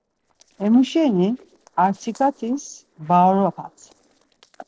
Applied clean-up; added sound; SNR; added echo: neural separator model SepFormer DNS4.